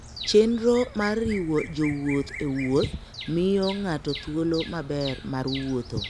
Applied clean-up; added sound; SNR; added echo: none; Bird vocalization, bird call, bird song; 13 dB; none.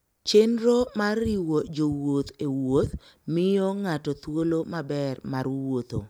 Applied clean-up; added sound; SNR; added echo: none; none; none; none.